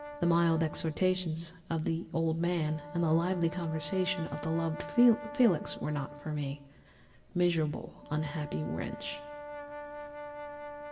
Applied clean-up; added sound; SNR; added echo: none; Brass instrument; 14 dB; reverberation time 0.7 s.